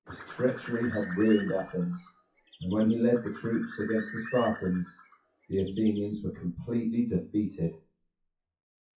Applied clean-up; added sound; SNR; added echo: classical method WPE with log-MMSE.